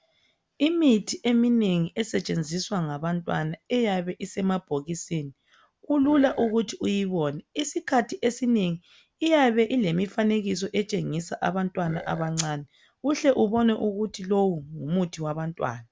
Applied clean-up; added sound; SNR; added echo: none; Burping, eructation; 14 dB; none.